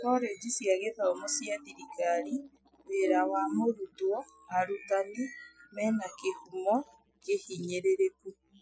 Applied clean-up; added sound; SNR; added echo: classical method Wiener filter.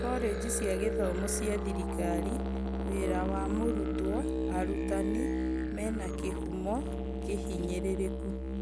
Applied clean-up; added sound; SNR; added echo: none; Musical instrument; -3 dB; none.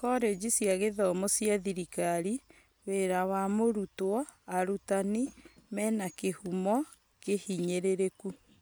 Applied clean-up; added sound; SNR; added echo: none; none; none; none.